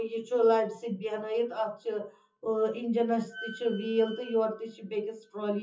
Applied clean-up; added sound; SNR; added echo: classical method WPE with log-MMSE.